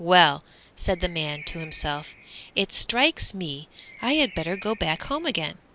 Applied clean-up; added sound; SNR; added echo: none; Bird; 19 dB; none.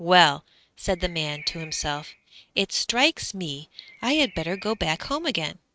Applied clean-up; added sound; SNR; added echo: neural mask model RNNoise.